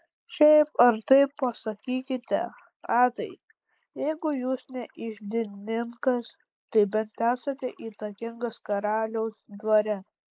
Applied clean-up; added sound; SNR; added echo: neural mask model Resemble Enhance denoiser.